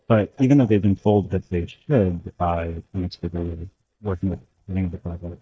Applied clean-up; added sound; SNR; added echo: neural mask model DeepFilterNet 3.